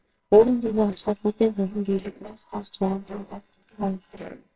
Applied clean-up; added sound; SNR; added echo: neural separator model SepFormer WHAMR!.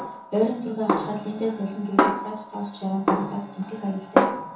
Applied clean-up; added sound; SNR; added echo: none; Snare drum; -2 dB; reverberation time 0.7 s.